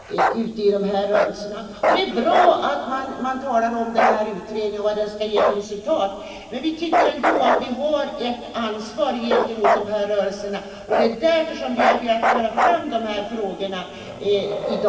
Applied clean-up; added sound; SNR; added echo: none; Bark; 1 dB; reverberation time 2.6 s.